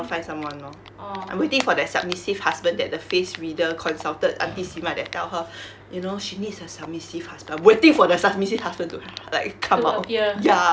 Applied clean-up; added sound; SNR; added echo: none; Typing; 19 dB; none.